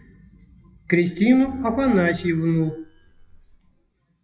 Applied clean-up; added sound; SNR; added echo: classical method WPE with log-MMSE.